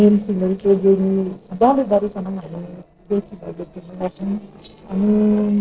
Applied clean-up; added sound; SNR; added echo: neural separator model SepFormer DNS4.